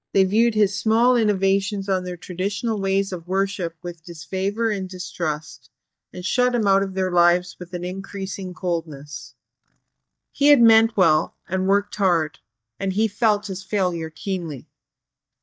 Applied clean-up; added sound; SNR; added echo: neural mask model DeepFilterNet 3.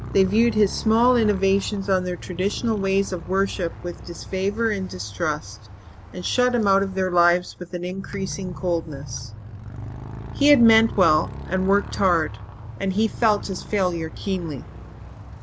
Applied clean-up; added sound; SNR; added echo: none; Motorcycle; 12 dB; none.